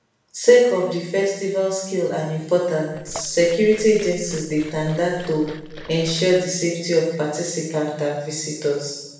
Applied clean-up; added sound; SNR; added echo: none; Liquid; 18 dB; reverberation time 0.8 s.